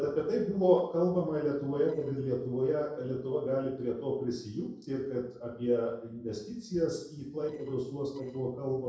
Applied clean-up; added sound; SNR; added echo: neural separator model SepFormer DNS4.